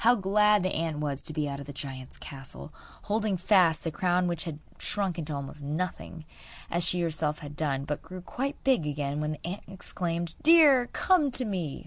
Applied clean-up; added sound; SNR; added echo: none; none; none; none.